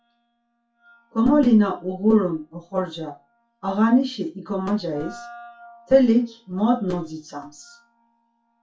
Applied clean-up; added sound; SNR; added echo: classical method WPE with log-MMSE.